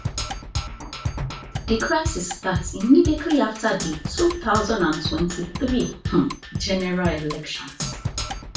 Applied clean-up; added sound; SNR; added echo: none; Percussion; 6 dB; reverberation time 0.3 s.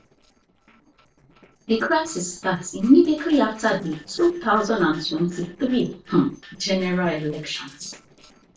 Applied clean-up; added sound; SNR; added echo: neural separator model SepFormer DNS4.